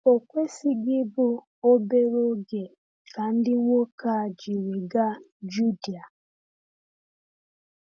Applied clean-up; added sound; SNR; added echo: none; none; none; none.